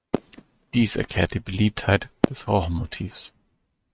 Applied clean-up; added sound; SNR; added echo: neural mask model RNNoise.